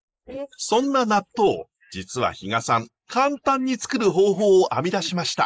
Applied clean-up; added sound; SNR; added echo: neural mask model Resemble Enhance denoiser.